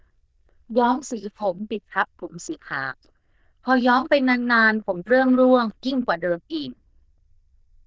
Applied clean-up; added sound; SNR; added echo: neural diffusion model UNIVERSE++.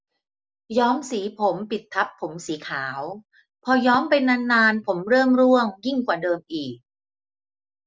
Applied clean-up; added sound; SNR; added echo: none; none; none; none.